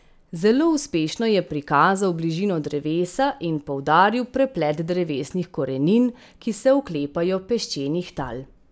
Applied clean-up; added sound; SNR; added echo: none; none; none; none.